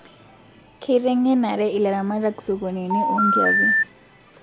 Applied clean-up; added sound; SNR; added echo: none; Telephone; -4 dB; none.